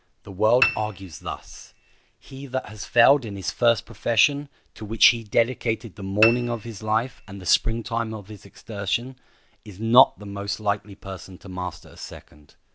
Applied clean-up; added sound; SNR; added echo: none; Piano; 5 dB; none.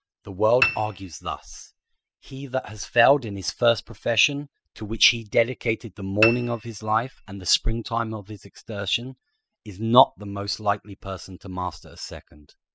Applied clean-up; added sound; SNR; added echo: classical method spectral subtraction.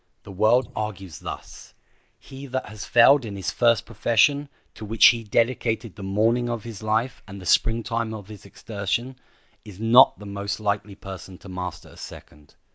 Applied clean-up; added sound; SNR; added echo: neural mask model Resemble Enhance denoiser.